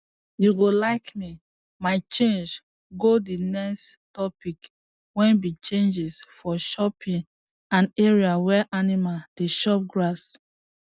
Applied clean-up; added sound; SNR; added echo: none; none; none; none.